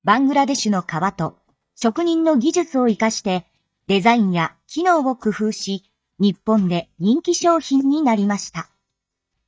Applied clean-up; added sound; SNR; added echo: neural mask model DeepFilterNet 3.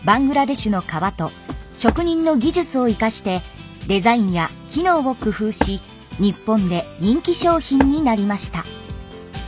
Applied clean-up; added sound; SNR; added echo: none; Walk, footsteps; 7 dB; none.